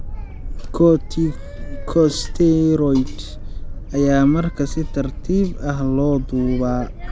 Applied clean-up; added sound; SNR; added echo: none; Boat, Water vehicle; 7 dB; none.